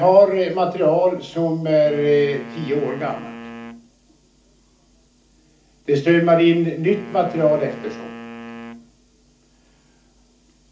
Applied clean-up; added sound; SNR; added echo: none; Wind instrument, woodwind instrument; 17 dB; reverberation time 0.4 s.